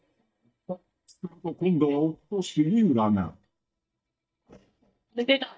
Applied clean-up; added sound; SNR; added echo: neural mask model DeepFilterNet 3.